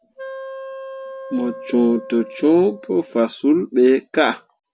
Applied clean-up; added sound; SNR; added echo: none; Wind instrument, woodwind instrument; 15 dB; none.